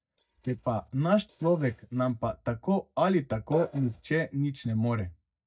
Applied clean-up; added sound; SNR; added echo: neural mask model DeepFilterNet 3.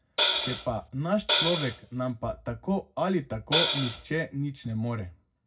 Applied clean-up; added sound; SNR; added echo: none; Hi-hat; -3 dB; reverberation time 0.4 s.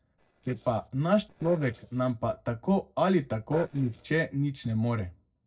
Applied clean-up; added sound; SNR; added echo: neural separator model SepFormer DNS4.